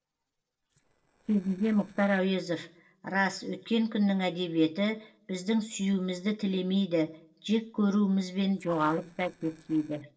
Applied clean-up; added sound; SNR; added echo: neural separator model SepFormer DNS4.